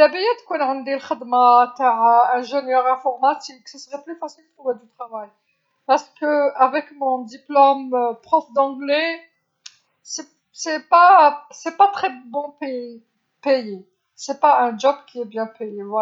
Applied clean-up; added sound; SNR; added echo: none; none; none; none.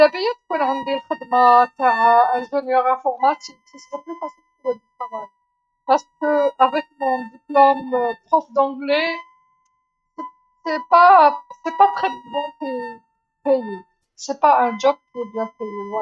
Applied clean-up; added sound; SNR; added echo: neural mask model RNNoise.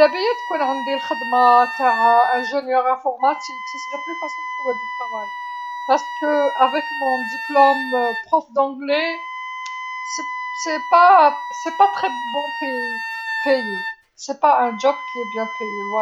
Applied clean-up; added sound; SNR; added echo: none; Wind instrument, woodwind instrument; 8 dB; none.